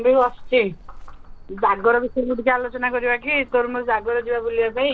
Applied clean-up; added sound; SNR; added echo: none; Frog; 18 dB; none.